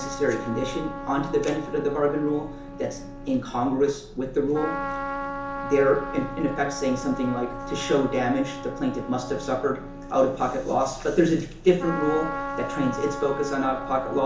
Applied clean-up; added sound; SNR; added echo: none; Trumpet; 9 dB; reverberation time 0.7 s.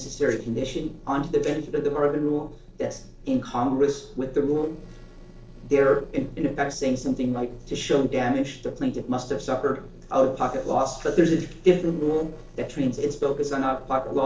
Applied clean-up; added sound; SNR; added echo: neural separator model SepFormer DNS4.